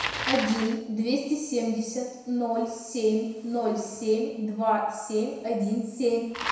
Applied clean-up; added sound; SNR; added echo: none; Bicycle; 11 dB; reverberation time 1.0 s.